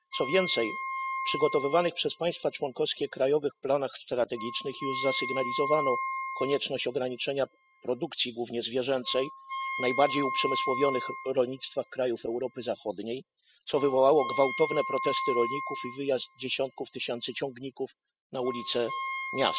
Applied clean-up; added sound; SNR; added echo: classical method spectral subtraction.